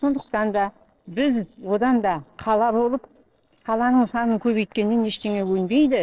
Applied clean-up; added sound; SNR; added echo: neural separator model SepFormer DNS4.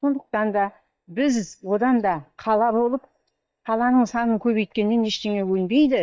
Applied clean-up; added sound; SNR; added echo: neural mask model DeepFilterNet 3.